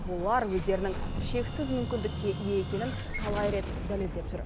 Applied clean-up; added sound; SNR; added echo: none; Explosion; 2 dB; none.